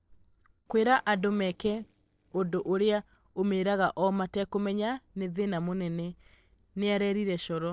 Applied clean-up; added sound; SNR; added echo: neural separator model SepFormer DNS4.